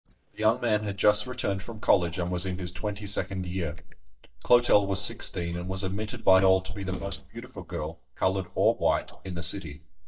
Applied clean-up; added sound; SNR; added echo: neural mask model DeepFilterNet 3.